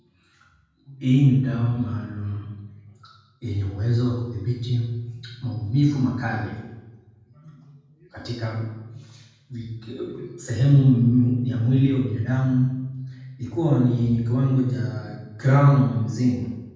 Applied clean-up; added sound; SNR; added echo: none; none; none; reverberation time 1.2 s.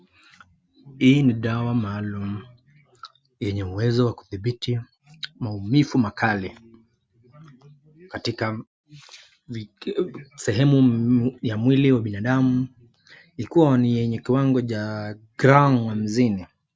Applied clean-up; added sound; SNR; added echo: none; none; none; none.